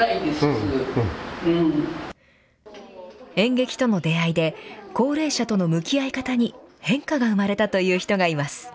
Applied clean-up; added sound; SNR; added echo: none; none; none; none.